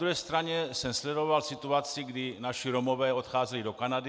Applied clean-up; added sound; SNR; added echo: none; none; none; none.